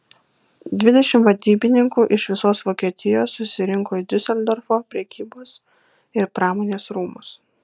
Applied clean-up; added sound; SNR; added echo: none; none; none; none.